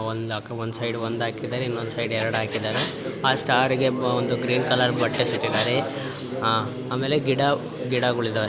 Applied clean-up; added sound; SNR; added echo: none; Scratching (performance technique); 14 dB; none.